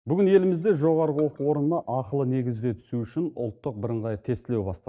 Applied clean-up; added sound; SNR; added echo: neural mask model DeepFilterNet 3.